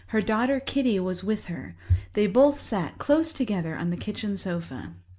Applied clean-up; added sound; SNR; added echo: none; none; none; none.